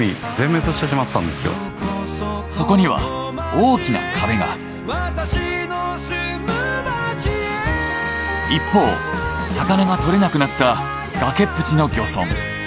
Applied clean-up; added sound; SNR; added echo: none; none; none; none.